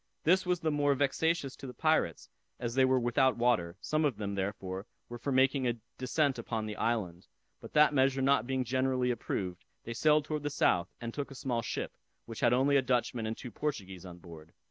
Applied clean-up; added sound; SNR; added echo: none; none; none; none.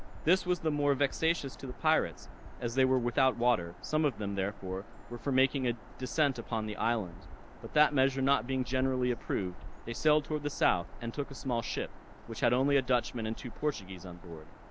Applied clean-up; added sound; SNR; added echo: none; Bird vocalization, bird call, bird song; 12 dB; none.